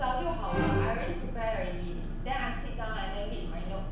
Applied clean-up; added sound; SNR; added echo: none; Musical instrument; 3 dB; reverberation time 0.7 s.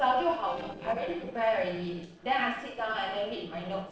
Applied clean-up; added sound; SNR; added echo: neural separator model SepFormer DNS4.